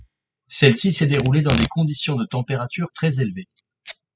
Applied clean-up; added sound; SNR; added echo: classical method spectral subtraction.